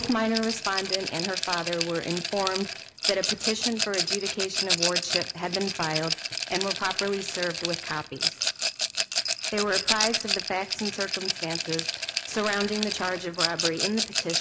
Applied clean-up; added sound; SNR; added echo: none; Rattle; 0 dB; none.